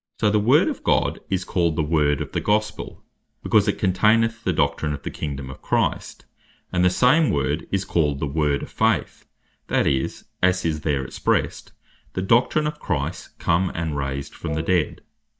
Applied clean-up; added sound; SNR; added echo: neural mask model DeepFilterNet 3.